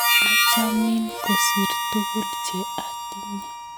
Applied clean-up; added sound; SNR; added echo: none; Harmonica; -4 dB; none.